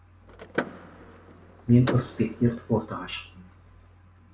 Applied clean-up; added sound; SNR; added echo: none; Door / Car; 10 dB; none.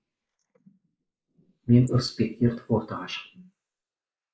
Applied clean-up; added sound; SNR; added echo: neural mask model Resemble Enhance denoiser.